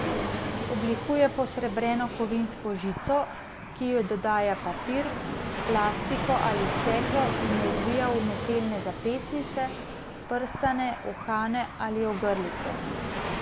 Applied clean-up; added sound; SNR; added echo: none; Fixed-wing aircraft, airplane; 3 dB; none.